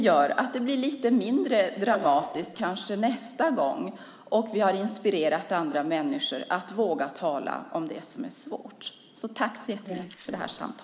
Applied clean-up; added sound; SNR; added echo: neural mask model Resemble Enhance denoiser.